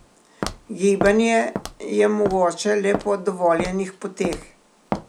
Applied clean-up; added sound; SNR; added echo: none; Walk, footsteps; 10 dB; none.